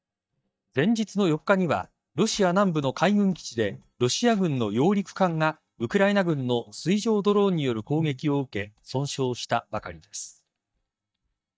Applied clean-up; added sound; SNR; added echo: neural mask model DeepFilterNet 3.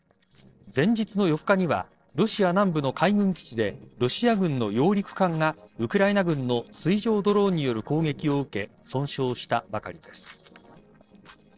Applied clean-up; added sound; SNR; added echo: neural separator model SepFormer DNS4.